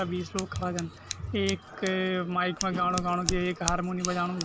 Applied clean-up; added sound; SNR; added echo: none; Scissors; 9 dB; none.